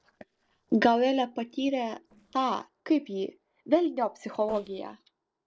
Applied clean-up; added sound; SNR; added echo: neural separator model SepFormer DNS4.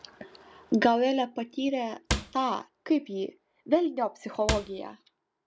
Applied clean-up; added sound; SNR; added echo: none; Cupboard open or close / Drawer open or close; 5 dB; none.